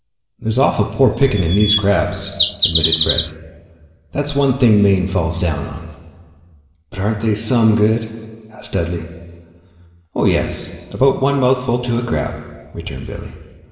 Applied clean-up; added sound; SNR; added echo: none; Bird vocalization, bird call, bird song; 2 dB; reverberation time 2.1 s.